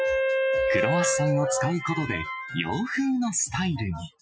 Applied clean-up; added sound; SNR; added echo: classical method Wiener filter.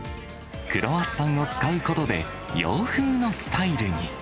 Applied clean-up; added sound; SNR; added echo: none; none; none; none.